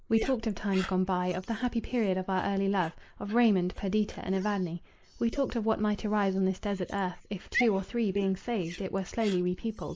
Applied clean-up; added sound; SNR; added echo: neural mask model Resemble Enhance denoiser.